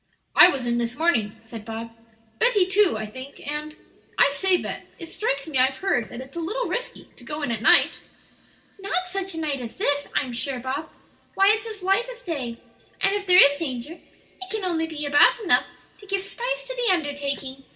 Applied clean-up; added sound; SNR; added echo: none; none; none; reverberation time 1.4 s.